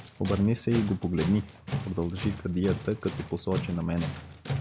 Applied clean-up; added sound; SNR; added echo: none; Tools; 7 dB; none.